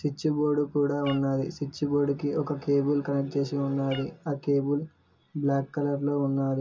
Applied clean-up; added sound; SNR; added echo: none; Meow; 19 dB; reverberation time 0.2 s.